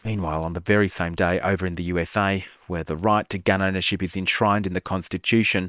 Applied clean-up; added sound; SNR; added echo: neural separator model SepFormer WHAM!.